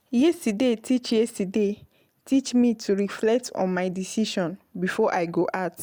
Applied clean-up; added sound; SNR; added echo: none; none; none; none.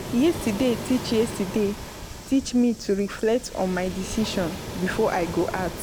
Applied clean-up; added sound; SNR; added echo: none; Waves, surf; 10 dB; none.